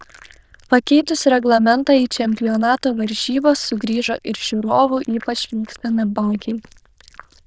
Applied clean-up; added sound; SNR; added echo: neural diffusion model UNIVERSE++.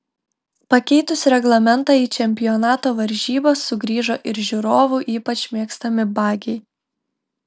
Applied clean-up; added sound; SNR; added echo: none; none; none; none.